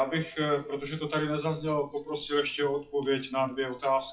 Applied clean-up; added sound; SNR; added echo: classical method WPE with log-MMSE.